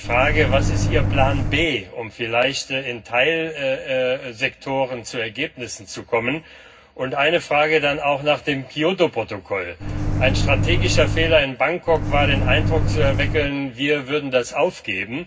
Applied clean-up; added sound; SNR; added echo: none; Microwave oven; -2 dB; reverberation time 0.4 s.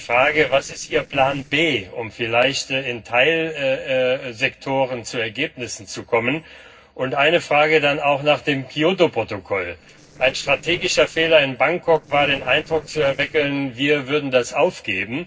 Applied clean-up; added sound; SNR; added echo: neural separator model SepFormer DNS4.